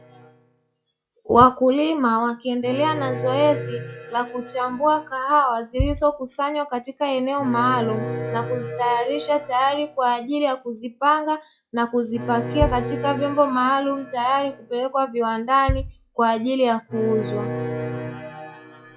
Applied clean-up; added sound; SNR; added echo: classical method log-MMSE.